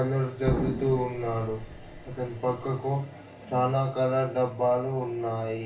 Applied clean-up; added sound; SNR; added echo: none; Explosion; 7 dB; reverberation time 0.3 s.